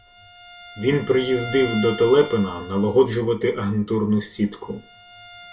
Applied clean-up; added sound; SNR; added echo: none; Bowed string instrument; 16 dB; reverberation time 0.2 s.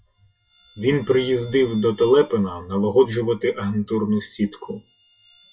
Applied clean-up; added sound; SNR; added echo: classical method WPE with log-MMSE.